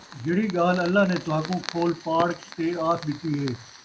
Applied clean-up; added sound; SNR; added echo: none; Fire; 16 dB; none.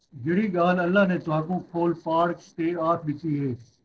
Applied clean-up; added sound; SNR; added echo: neural separator model SepFormer DNS4.